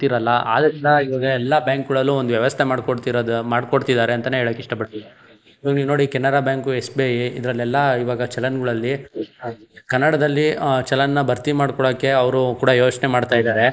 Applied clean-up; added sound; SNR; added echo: neural mask model Resemble Enhance denoiser.